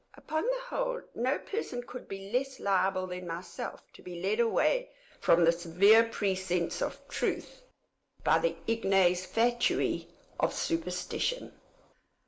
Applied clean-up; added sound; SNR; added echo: none; none; none; none.